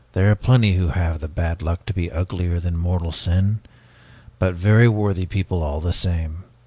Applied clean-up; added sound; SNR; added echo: none; none; none; none.